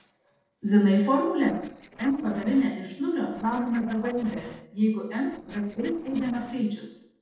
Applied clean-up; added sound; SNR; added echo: neural separator model SepFormer DNS4.